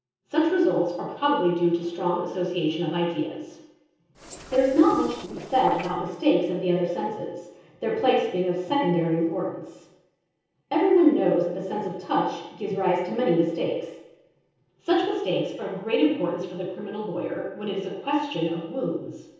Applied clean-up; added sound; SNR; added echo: neural separator model SepFormer DNS4.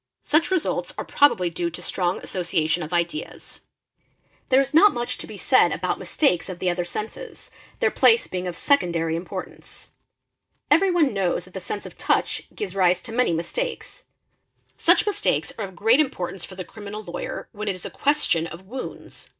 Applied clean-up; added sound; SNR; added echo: none; none; none; none.